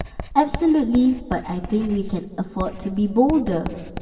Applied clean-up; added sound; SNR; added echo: none; Writing; 12 dB; reverberation time 2.7 s.